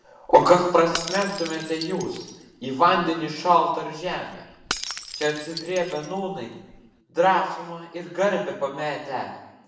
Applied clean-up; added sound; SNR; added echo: none; Shatter / Crushing; 14 dB; reverberation time 0.9 s.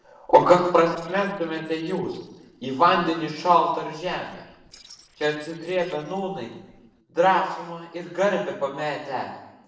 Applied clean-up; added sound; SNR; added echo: neural separator model SepFormer DNS4.